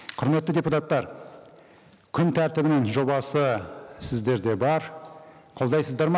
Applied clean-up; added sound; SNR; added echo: none; none; none; none.